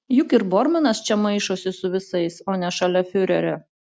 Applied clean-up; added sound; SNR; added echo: none; none; none; none.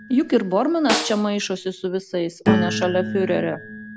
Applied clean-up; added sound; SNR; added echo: none; Snare drum + Piano; 4 dB; none.